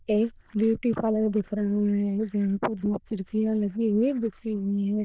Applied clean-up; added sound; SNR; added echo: neural diffusion model UNIVERSE++.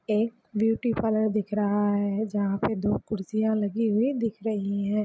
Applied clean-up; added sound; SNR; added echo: none; none; none; none.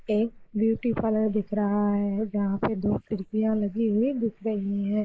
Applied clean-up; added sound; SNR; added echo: neural mask model Resemble Enhance denoiser.